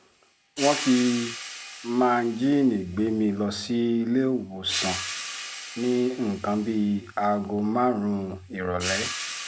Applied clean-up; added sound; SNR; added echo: none; Hi-hat; 10 dB; none.